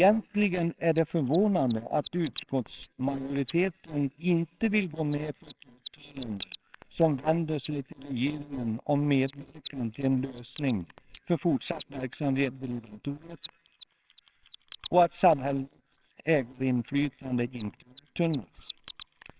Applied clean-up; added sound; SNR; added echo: neural separator model SepFormer WHAMR!.